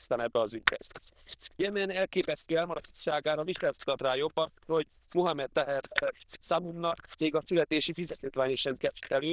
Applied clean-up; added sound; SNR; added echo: neural diffusion model UNIVERSE++.